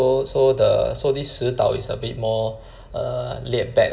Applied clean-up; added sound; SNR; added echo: none; none; none; reverberation time 0.9 s.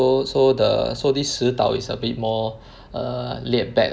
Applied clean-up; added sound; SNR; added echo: none; none; none; none.